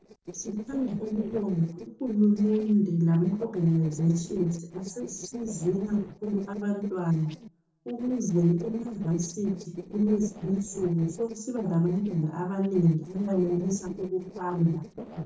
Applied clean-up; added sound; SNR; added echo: neural separator model SepFormer DNS4.